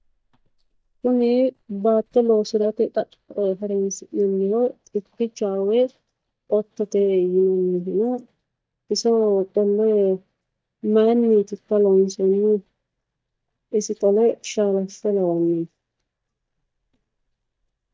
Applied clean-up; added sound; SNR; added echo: neural mask model DeepFilterNet 3.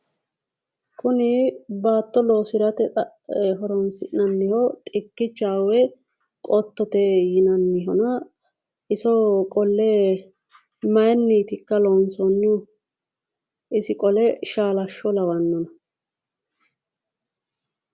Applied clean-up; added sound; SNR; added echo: none; none; none; none.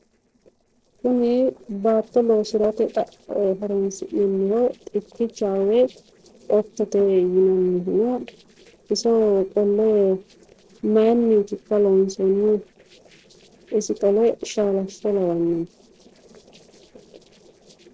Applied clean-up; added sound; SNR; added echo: neural separator model SepFormer DNS4.